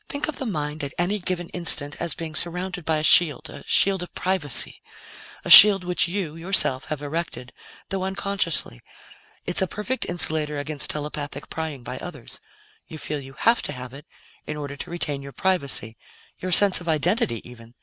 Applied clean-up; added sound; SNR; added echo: none; none; none; none.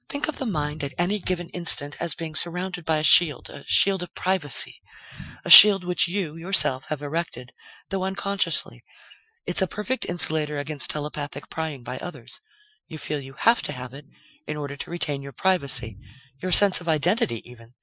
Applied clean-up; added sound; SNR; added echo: classical method Wiener filter.